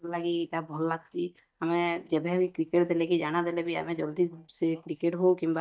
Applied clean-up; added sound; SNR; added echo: neural mask model DeepFilterNet 3.